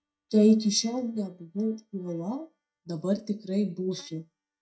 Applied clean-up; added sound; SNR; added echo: neural mask model DeepFilterNet 3.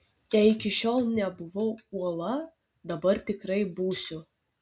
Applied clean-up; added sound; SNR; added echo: none; none; none; none.